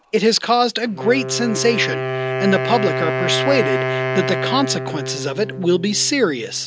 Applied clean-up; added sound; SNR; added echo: none; Wind instrument, woodwind instrument; 4 dB; none.